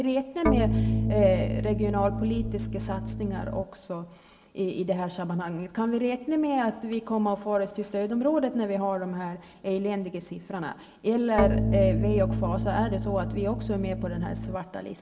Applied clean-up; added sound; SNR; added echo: none; Organ; -1 dB; reverberation time 0.7 s.